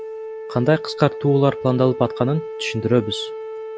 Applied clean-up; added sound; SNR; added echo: none; Wind instrument, woodwind instrument; 10 dB; none.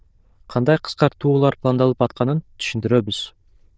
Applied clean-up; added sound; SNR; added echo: neural diffusion model UNIVERSE++.